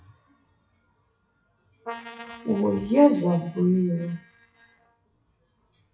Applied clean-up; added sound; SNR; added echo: classical method WPE with log-MMSE.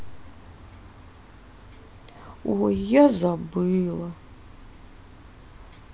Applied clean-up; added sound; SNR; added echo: none; none; none; none.